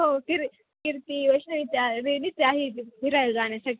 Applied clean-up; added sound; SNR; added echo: none; none; none; none.